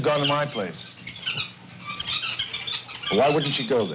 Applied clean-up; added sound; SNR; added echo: none; Bowed string instrument; 17 dB; none.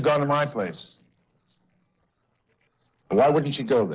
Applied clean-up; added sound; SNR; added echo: neural separator model SepFormer DNS4.